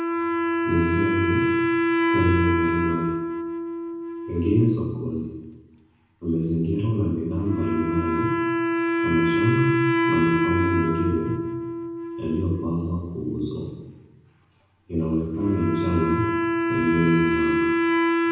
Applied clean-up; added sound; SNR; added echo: none; Wind instrument, woodwind instrument; -1 dB; reverberation time 1.1 s.